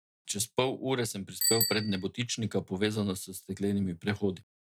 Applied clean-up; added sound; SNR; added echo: none; Bicycle bell; 5 dB; none.